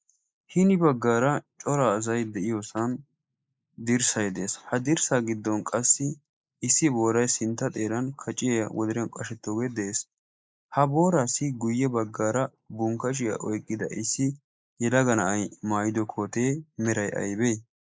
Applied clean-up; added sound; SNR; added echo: neural mask model Resemble Enhance denoiser.